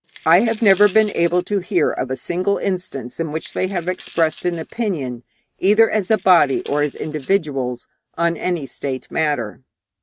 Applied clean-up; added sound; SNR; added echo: neural mask model RNNoise.